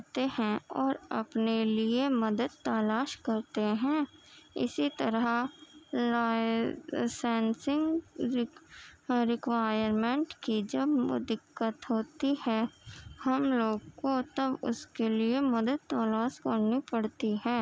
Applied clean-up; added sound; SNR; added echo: none; none; none; none.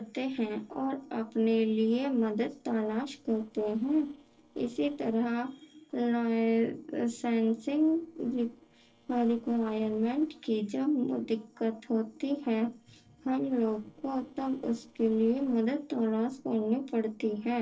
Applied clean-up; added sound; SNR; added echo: neural separator model SepFormer DNS4.